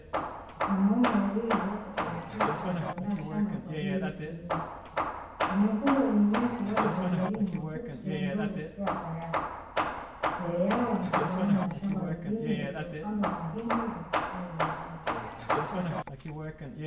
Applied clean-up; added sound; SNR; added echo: none; Hammer / Wood; 2 dB; reverberation time 0.7 s.